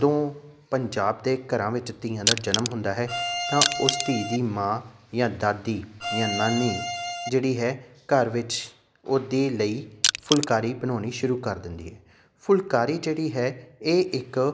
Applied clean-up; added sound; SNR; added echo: none; Bowed string instrument + Crushing; 1 dB; none.